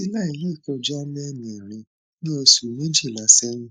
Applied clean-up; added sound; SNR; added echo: neural mask model Resemble Enhance denoiser.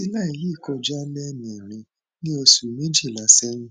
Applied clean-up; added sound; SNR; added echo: none; none; none; none.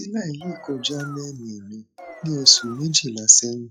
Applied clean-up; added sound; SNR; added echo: classical method log-MMSE.